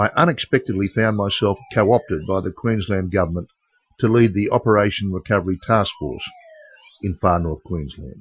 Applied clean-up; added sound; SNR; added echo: classical method Wiener filter.